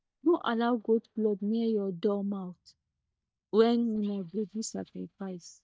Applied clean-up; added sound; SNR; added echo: neural mask model DeepFilterNet 3.